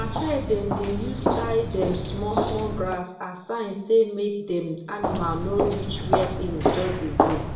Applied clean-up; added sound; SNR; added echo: none; Walk, footsteps; 1 dB; reverberation time 0.7 s.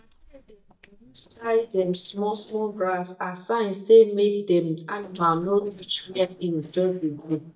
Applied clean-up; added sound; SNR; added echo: neural mask model DeepFilterNet 3.